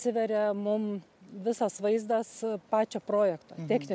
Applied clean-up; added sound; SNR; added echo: none; none; none; none.